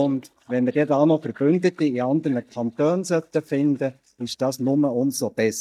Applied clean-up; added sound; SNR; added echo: neural mask model DeepFilterNet 3.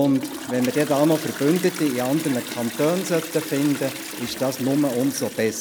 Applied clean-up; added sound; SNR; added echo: none; Toilet flush; 11 dB; none.